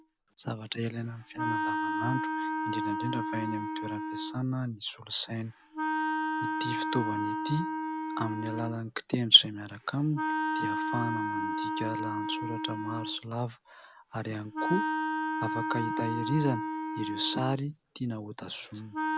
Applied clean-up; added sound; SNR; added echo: none; Wind instrument, woodwind instrument; 2 dB; none.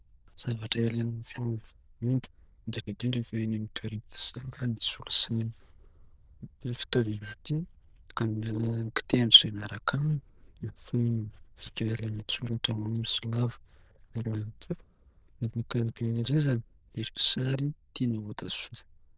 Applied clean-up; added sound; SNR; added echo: neural diffusion model UNIVERSE++.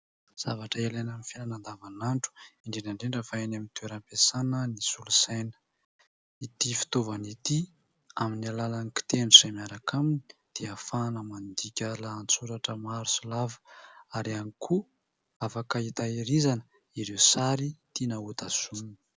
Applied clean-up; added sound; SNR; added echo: none; none; none; none.